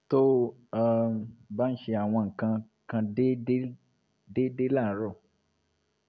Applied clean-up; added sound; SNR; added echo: none; none; none; none.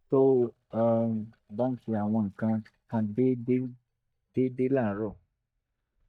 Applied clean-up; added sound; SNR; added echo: neural mask model DeepFilterNet 3.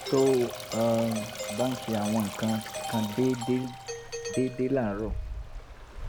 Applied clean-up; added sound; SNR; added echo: none; Doorbell + Stream; 8 dB; none.